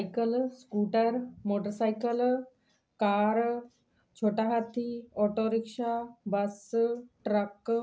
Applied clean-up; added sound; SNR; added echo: none; none; none; none.